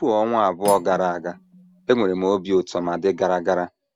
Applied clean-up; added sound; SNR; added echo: none; Cutlery, silverware; 20 dB; none.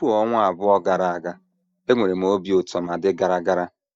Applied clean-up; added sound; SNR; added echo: neural mask model DeepFilterNet 3.